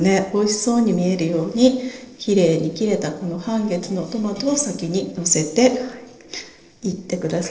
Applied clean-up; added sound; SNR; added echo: neural separator model SepFormer DNS4.